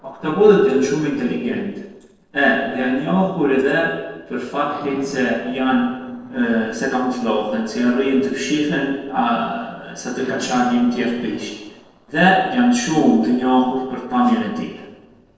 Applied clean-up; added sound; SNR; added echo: neural separator model SepFormer DNS4.